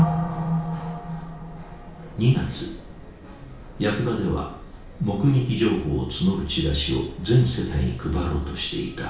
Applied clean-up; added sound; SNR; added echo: none; Subway, metro, underground; 17 dB; reverberation time 0.6 s.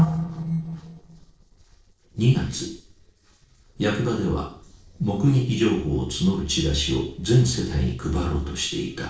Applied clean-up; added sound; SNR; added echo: neural separator model SepFormer DNS4.